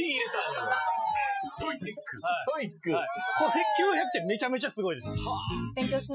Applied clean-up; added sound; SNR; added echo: classical method Wiener filter.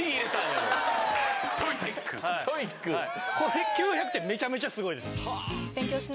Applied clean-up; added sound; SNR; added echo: none; Cheering; 2 dB; none.